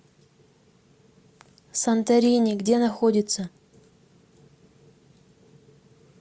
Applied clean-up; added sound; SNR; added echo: none; none; none; none.